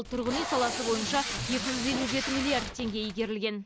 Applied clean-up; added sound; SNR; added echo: none; Packing tape, duct tape; 4 dB; none.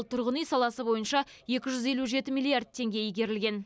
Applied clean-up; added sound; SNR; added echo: none; none; none; none.